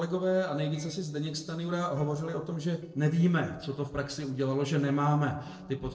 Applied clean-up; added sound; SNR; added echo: neural separator model SepFormer DNS4.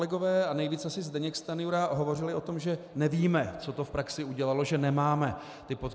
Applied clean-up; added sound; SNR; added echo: none; none; none; none.